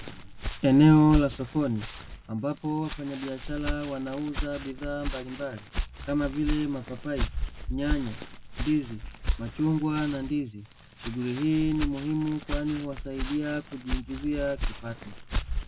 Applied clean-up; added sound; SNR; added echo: none; Walk, footsteps; 6 dB; none.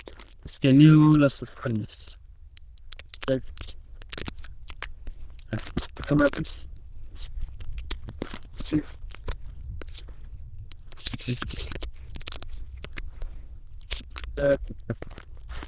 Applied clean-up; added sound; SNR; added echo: neural diffusion model UNIVERSE++.